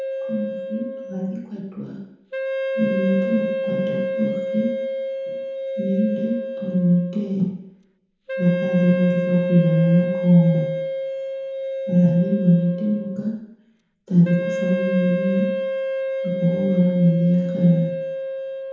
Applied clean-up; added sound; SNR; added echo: none; Wind instrument, woodwind instrument; 5 dB; reverberation time 0.9 s.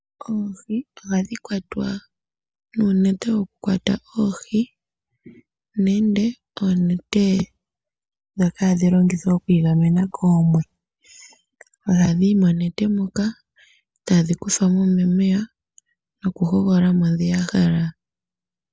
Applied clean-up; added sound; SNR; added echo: none; none; none; none.